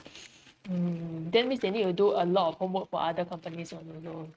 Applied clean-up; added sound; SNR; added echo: neural mask model RNNoise.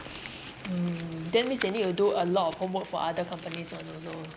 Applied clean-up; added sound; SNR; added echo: none; Crumpling, crinkling; 15 dB; none.